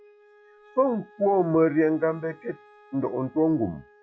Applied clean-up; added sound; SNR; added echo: classical method log-MMSE.